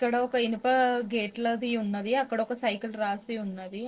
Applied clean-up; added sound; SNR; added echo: neural separator model SepFormer DNS4.